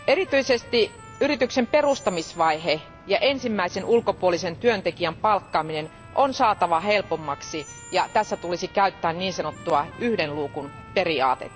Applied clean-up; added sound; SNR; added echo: none; Trumpet + Screech; 19 dB; none.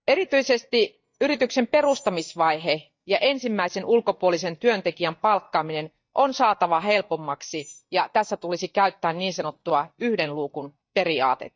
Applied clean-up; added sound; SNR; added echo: neural mask model DeepFilterNet 3.